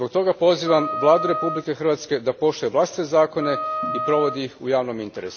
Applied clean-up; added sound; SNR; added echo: none; Wind instrument, woodwind instrument; 8 dB; none.